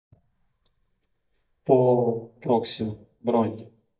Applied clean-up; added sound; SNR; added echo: neural mask model DeepFilterNet 3.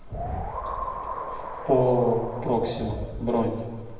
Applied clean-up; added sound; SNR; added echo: none; Wind; 7 dB; reverberation time 1.3 s.